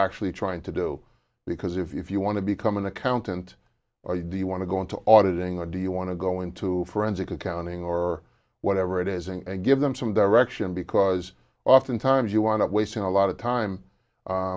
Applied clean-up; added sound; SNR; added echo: none; none; none; none.